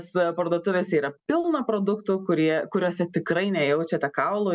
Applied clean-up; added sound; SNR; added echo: none; none; none; none.